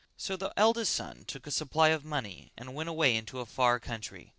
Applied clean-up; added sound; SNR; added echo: none; none; none; none.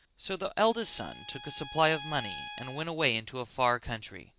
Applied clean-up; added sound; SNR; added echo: none; Bowed string instrument; 12 dB; none.